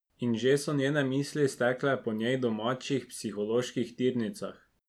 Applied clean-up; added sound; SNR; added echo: none; none; none; none.